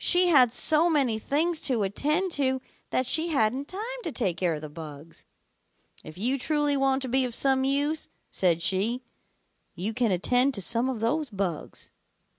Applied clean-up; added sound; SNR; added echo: none; none; none; none.